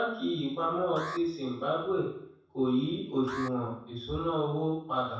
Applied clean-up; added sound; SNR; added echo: none; Alarm; 15 dB; reverberation time 0.7 s.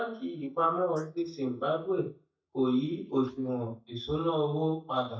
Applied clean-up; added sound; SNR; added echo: neural mask model DeepFilterNet 3.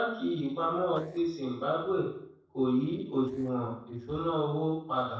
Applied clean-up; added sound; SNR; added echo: neural separator model SepFormer DNS4.